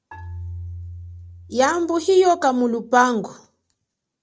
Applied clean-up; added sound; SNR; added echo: neural separator model SepFormer DNS4.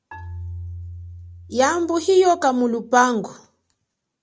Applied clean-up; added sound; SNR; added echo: none; Marimba, xylophone; 16 dB; none.